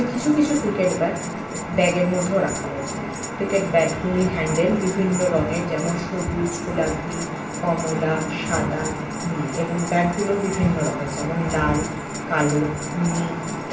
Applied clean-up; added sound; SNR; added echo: none; Bell; 16 dB; reverberation time 0.8 s.